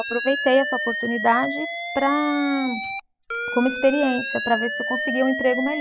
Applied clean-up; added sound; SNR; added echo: classical method spectral subtraction.